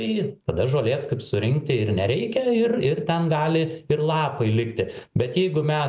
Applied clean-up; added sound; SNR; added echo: none; none; none; none.